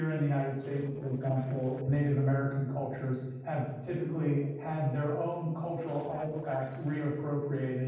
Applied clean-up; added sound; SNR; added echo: neural separator model SepFormer DNS4.